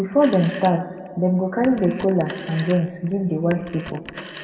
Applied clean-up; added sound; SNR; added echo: none; Telephone; 17 dB; reverberation time 2.1 s.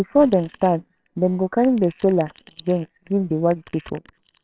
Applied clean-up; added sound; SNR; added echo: neural separator model SepFormer WHAMR!.